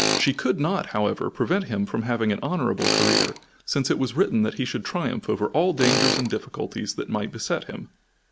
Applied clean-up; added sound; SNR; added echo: none; Tools; 5 dB; none.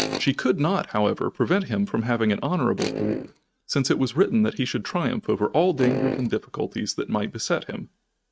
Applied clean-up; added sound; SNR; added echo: neural mask model RNNoise.